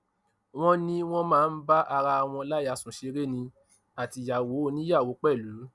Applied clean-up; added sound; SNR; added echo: none; none; none; none.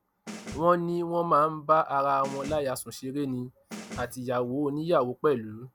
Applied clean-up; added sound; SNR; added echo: none; Snare drum; 17 dB; none.